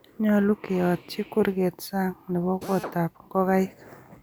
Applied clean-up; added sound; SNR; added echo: none; Drill; 13 dB; none.